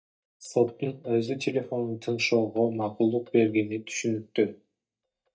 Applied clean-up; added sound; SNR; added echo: neural mask model DeepFilterNet 3.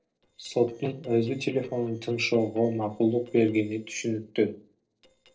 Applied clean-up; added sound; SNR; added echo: neural separator model SepFormer DNS4.